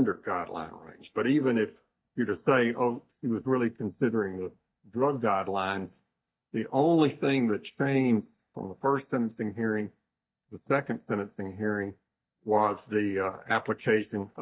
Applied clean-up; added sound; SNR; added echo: neural mask model DeepFilterNet 3.